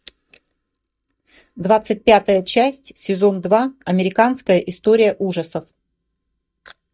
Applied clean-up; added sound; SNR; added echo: neural mask model DeepFilterNet 3.